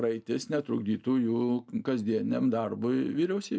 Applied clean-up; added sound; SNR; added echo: none; none; none; none.